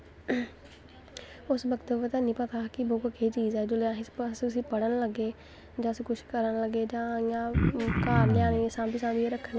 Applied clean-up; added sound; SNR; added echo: none; Cough; -3 dB; none.